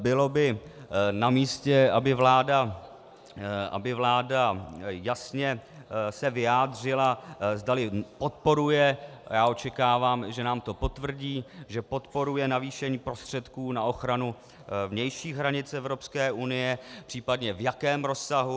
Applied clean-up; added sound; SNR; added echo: none; none; none; none.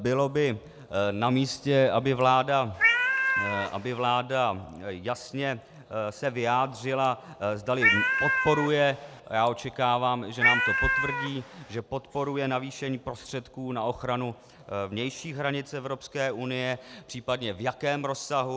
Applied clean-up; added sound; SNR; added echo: none; Cat; -2 dB; none.